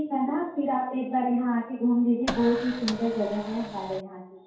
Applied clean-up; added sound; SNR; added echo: none; Printer; 10 dB; reverberation time 2.4 s.